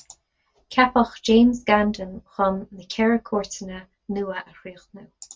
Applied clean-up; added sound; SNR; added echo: none; none; none; none.